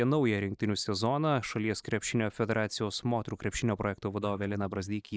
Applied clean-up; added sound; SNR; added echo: neural mask model Resemble Enhance denoiser.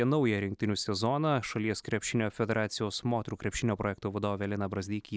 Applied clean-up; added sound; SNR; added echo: none; none; none; none.